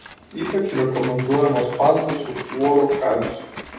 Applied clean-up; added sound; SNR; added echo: none; Liquid; 12 dB; reverberation time 0.8 s.